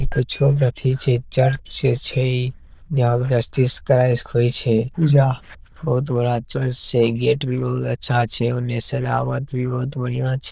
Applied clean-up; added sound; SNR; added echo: neural diffusion model UNIVERSE++.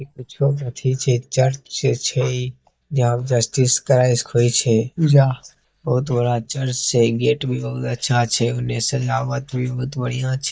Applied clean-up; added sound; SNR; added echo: neural mask model DeepFilterNet 3.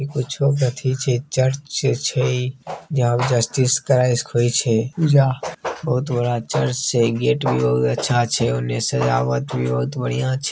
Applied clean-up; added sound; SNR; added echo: none; none; none; none.